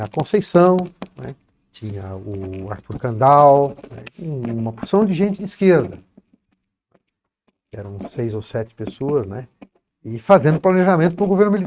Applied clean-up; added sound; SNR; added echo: neural mask model RNNoise.